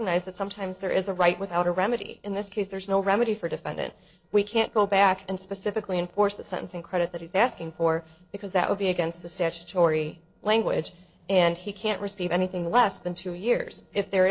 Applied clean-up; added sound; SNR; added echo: neural separator model SepFormer DNS4.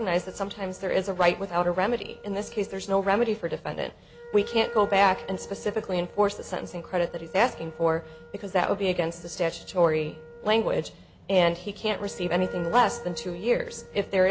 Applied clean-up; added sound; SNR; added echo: none; Wind instrument, woodwind instrument; 18 dB; none.